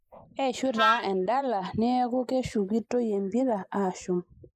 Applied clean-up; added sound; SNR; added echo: neural mask model Resemble Enhance denoiser.